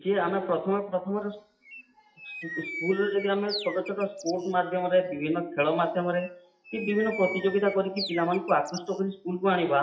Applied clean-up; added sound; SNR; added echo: classical method WPE with log-MMSE.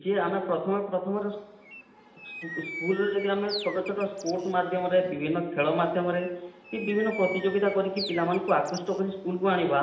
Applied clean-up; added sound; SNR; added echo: none; Bird; 14 dB; reverberation time 0.8 s.